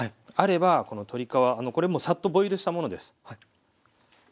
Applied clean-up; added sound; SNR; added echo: none; none; none; none.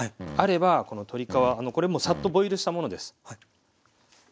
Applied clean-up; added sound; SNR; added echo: none; Fart; 13 dB; none.